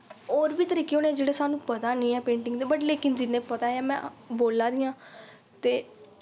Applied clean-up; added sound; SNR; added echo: none; none; none; none.